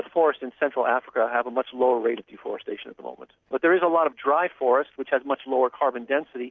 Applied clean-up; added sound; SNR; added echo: none; none; none; none.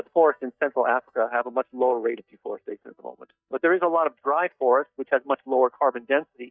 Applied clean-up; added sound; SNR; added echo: neural mask model DeepFilterNet 3.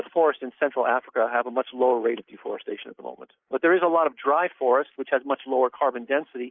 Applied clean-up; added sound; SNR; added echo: neural mask model Resemble Enhance denoiser.